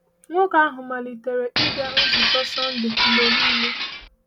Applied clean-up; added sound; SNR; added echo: none; Glass; -4 dB; none.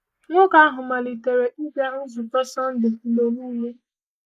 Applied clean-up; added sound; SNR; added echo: neural mask model Resemble Enhance denoiser.